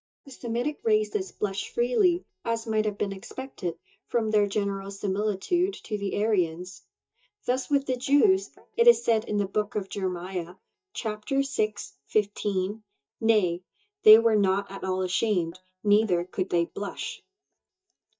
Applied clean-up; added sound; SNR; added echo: neural mask model DeepFilterNet 3.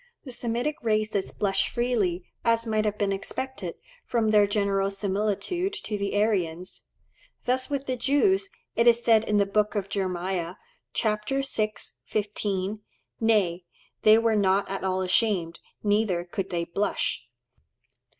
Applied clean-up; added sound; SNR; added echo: none; none; none; none.